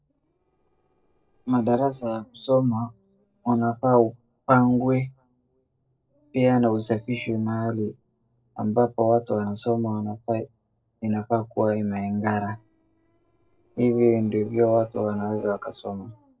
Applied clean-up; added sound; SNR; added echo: neural separator model SepFormer DNS4.